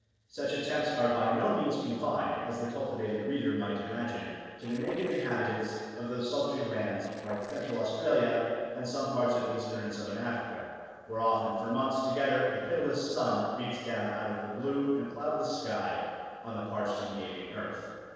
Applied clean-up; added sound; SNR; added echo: neural separator model SepFormer DNS4.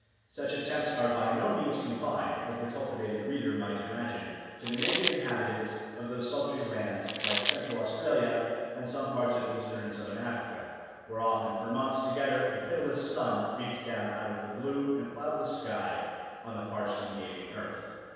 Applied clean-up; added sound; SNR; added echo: none; Crumpling, crinkling; -4 dB; reverberation time 1.9 s.